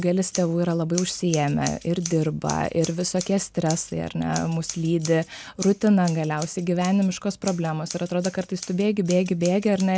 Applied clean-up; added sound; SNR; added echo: none; Scissors; 16 dB; none.